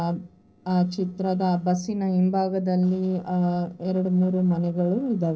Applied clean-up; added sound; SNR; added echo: neural separator model SepFormer DNS4.